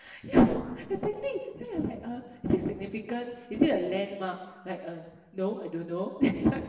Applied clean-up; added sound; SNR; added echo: none; none; none; reverberation time 1.4 s.